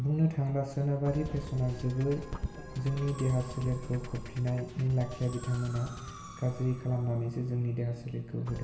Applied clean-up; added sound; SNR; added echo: none; Musical instrument; 12 dB; reverberation time 0.8 s.